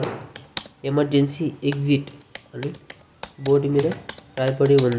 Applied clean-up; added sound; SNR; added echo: none; Computer keyboard; 11 dB; none.